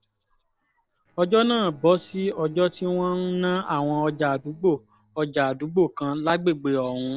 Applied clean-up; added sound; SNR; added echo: neural separator model SepFormer DNS4.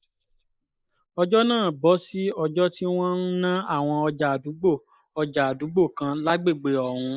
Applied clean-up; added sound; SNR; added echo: neural mask model Resemble Enhance denoiser.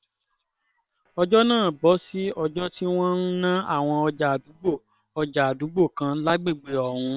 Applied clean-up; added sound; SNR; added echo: neural separator model SepFormer WHAM!.